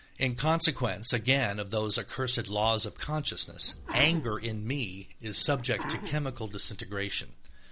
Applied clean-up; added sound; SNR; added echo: none; Sneeze; 10 dB; none.